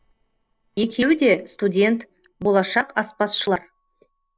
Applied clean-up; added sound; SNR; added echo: neural separator model SepFormer DNS4.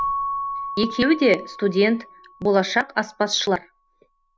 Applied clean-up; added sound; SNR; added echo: none; Keyboard (musical) / Bell; 10 dB; none.